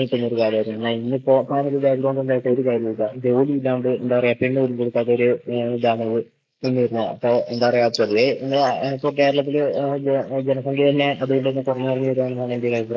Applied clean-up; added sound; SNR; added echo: neural mask model Resemble Enhance denoiser.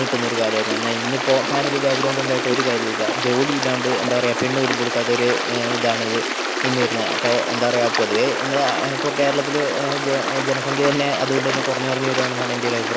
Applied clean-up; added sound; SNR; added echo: none; Stream; 1 dB; none.